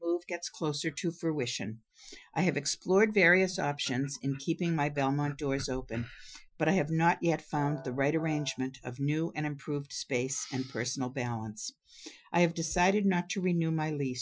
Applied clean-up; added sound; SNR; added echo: classical method Wiener filter.